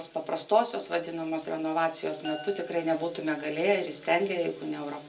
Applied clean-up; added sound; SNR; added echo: none; Glass; 19 dB; reverberation time 0.2 s.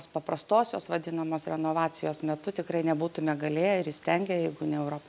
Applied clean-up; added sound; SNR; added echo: none; none; none; none.